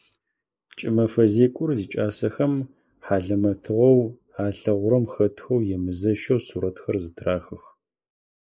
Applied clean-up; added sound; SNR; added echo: neural mask model Resemble Enhance denoiser.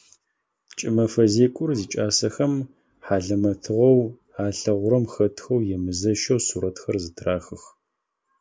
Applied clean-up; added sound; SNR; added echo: none; none; none; none.